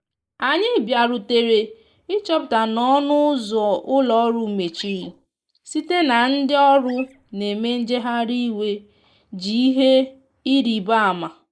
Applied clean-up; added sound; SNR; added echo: neural mask model Resemble Enhance denoiser.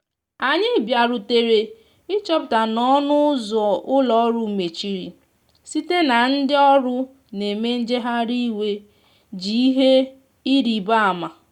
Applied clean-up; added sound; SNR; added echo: none; none; none; none.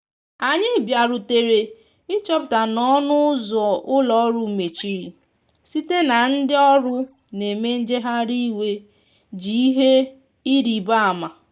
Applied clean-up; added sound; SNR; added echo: neural mask model DeepFilterNet 3.